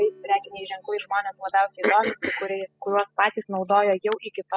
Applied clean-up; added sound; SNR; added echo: classical method spectral subtraction.